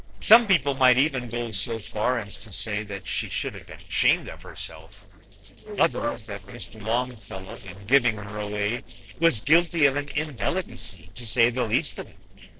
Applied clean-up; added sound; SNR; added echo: neural separator model SepFormer DNS4.